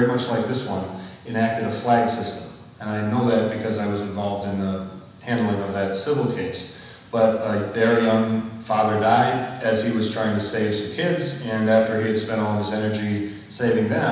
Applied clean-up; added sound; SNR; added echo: none; none; none; reverberation time 1.1 s.